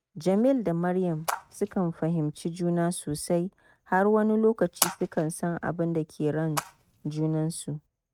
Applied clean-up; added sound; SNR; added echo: neural mask model RNNoise.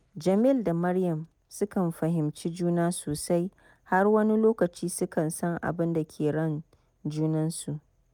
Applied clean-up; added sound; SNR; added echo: none; none; none; none.